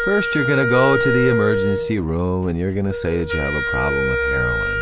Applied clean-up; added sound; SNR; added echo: none; Wind instrument, woodwind instrument; 1 dB; none.